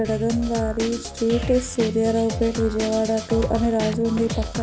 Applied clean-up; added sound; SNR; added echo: none; Drum kit; 7 dB; none.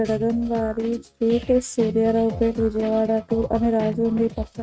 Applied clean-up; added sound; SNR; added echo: neural mask model RNNoise.